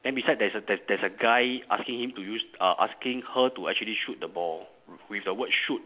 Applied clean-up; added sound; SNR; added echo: none; none; none; none.